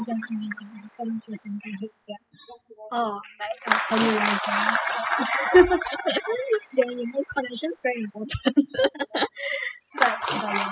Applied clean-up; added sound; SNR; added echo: classical method spectral subtraction.